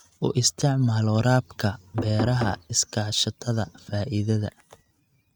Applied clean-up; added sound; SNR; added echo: neural mask model RNNoise.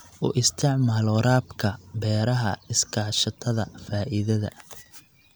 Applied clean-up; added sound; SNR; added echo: none; none; none; none.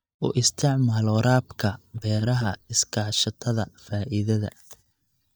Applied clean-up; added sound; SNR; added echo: neural mask model DeepFilterNet 3.